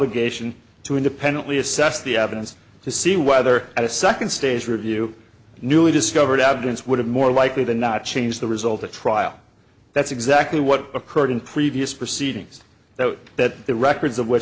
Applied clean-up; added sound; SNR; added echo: none; none; none; none.